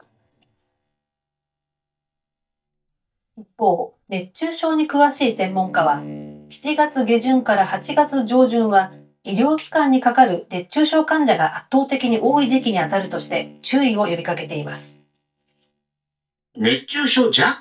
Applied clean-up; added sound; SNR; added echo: neural mask model DeepFilterNet 3.